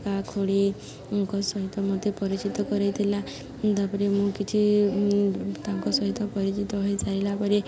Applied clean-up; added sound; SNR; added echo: none; none; none; none.